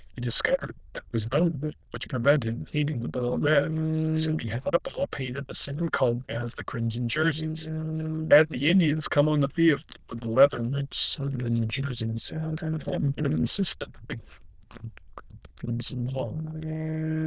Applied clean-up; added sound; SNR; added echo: neural diffusion model UNIVERSE++.